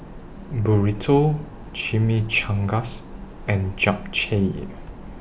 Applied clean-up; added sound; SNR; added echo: none; none; none; none.